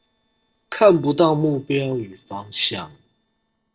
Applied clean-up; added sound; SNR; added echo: neural separator model SepFormer DNS4.